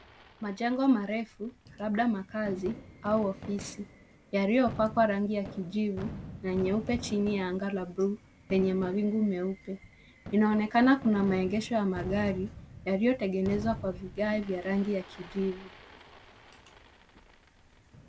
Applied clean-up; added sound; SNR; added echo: none; Fireworks; 15 dB; none.